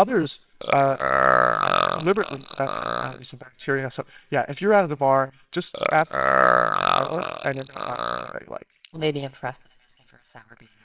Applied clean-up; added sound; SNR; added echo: neural separator model SepFormer WHAMR!.